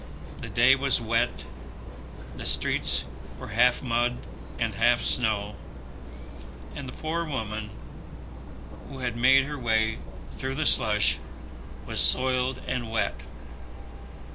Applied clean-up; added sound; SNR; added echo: none; Train; 11 dB; none.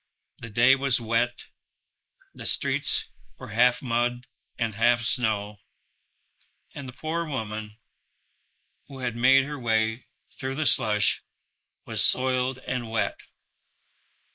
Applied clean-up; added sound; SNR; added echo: neural mask model Resemble Enhance denoiser.